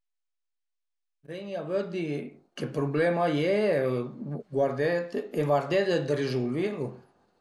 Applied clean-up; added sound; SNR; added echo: none; none; none; none.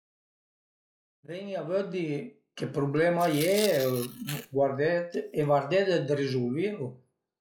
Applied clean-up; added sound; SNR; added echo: classical method log-MMSE.